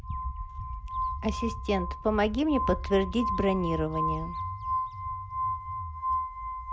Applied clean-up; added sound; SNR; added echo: none; Glass + Bird; 2 dB; none.